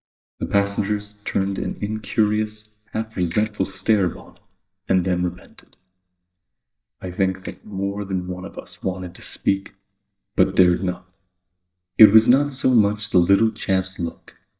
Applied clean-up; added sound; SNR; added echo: neural mask model DeepFilterNet 3.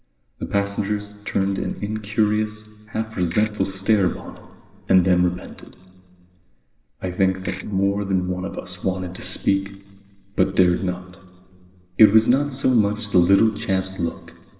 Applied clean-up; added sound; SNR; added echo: none; Ratchet, pawl / Percussion; 13 dB; reverberation time 1.8 s.